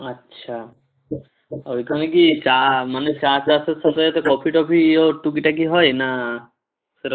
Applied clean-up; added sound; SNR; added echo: neural mask model Resemble Enhance denoiser.